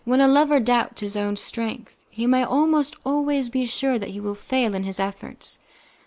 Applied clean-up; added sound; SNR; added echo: none; none; none; none.